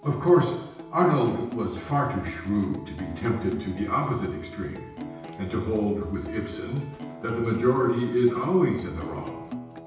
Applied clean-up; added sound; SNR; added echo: none; Acoustic guitar; 14 dB; reverberation time 0.9 s.